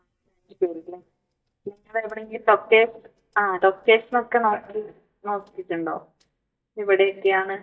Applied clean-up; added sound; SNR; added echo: neural mask model DeepFilterNet 3.